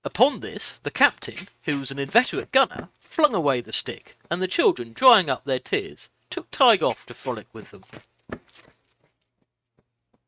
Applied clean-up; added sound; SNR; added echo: neural mask model RNNoise.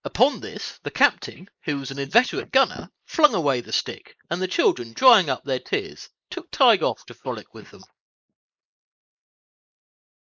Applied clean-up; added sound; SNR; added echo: neural mask model Resemble Enhance denoiser.